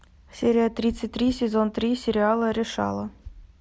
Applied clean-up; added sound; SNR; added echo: none; none; none; none.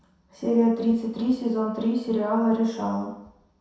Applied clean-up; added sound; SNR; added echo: none; none; none; reverberation time 0.7 s.